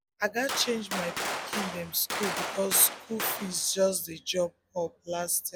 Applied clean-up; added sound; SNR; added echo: none; Gunshot, gunfire; 5 dB; none.